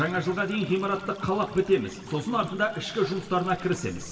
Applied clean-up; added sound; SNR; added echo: none; Stream; 19 dB; reverberation time 1.2 s.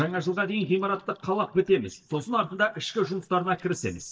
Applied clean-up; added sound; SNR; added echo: neural mask model DeepFilterNet 3.